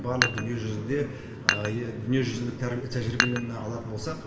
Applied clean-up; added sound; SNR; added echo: none; Dishes, pots, and pans; 2 dB; reverberation time 0.9 s.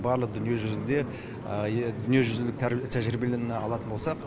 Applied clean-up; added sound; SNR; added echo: none; none; none; none.